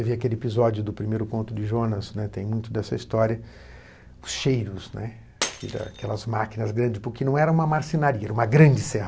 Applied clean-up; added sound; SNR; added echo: none; Shatter; 19 dB; none.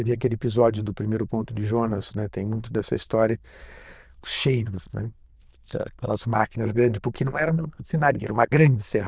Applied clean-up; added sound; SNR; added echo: neural diffusion model UNIVERSE++.